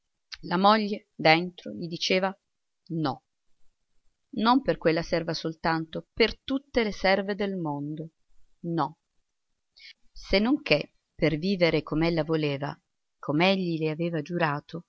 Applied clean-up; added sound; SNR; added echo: none; none; none; none.